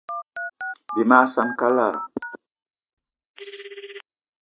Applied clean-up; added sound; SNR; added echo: neural mask model RNNoise.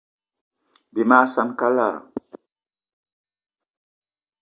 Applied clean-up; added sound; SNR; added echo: none; none; none; none.